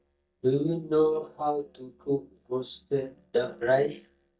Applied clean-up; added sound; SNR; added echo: neural mask model DeepFilterNet 3.